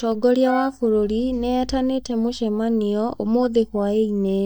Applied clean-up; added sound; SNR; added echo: neural mask model DeepFilterNet 3.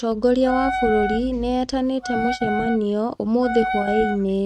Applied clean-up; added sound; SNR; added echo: neural mask model RNNoise.